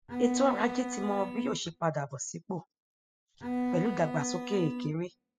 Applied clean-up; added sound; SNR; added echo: classical method spectral subtraction.